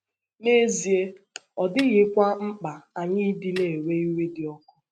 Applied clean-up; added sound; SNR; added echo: neural mask model RNNoise.